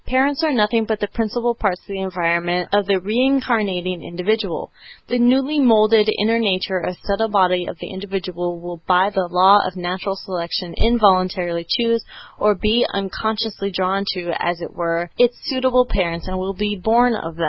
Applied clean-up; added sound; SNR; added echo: none; Thump, thud; 4 dB; none.